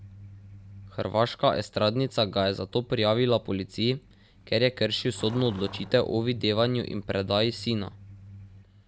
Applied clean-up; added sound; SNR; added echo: none; Truck; 20 dB; none.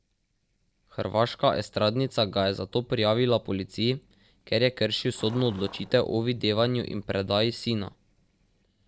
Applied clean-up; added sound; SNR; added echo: neural separator model SepFormer DNS4.